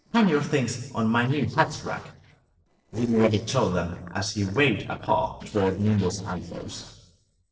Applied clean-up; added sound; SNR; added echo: neural separator model SepFormer DNS4.